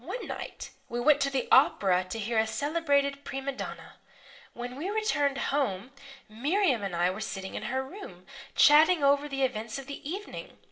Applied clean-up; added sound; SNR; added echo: none; none; none; reverberation time 0.4 s.